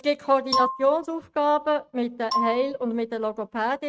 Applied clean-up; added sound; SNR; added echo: neural mask model RNNoise.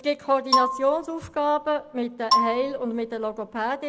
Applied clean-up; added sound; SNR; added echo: none; Marimba, xylophone; 2 dB; none.